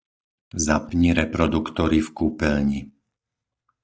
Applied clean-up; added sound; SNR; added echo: neural mask model DeepFilterNet 3.